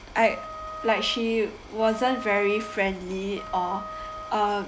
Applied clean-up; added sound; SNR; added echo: none; Wind instrument, woodwind instrument; 13 dB; none.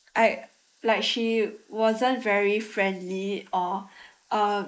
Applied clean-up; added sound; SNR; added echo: neural mask model Resemble Enhance denoiser.